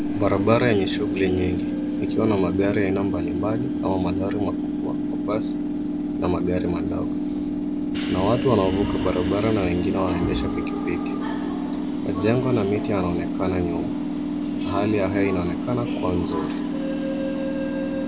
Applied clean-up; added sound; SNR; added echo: none; Subway, metro, underground / Train; -1 dB; none.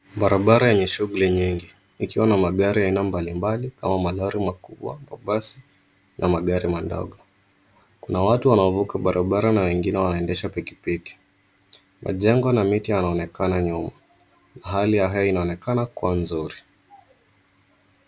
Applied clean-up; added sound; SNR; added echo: none; none; none; none.